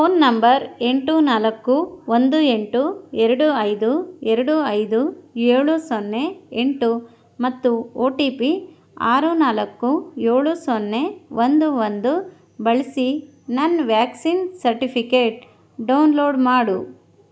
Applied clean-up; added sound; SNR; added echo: none; none; none; none.